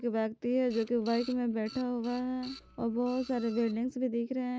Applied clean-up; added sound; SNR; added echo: none; Printer; 20 dB; none.